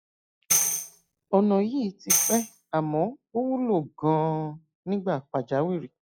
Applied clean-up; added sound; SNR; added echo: classical method log-MMSE.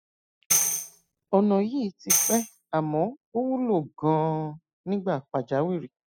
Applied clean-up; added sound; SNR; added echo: classical method spectral subtraction.